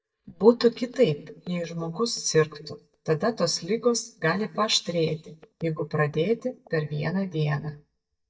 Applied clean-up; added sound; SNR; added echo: neural mask model DeepFilterNet 3.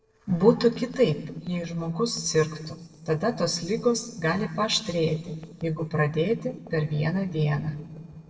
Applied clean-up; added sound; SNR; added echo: neural separator model SepFormer DNS4.